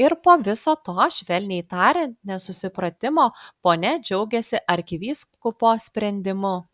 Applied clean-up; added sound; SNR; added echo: none; none; none; none.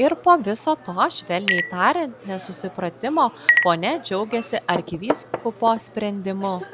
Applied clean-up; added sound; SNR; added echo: none; Chink, clink; 6 dB; none.